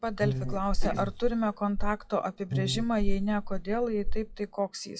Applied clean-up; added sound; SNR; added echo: classical method WPE with log-MMSE.